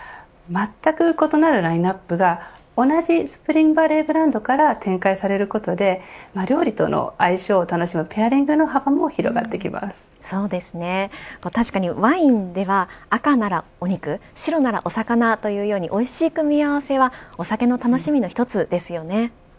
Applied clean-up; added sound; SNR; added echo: none; none; none; none.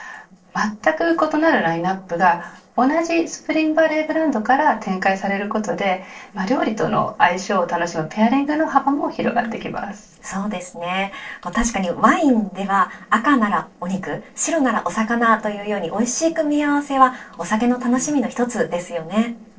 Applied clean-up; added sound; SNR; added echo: neural separator model SepFormer DNS4.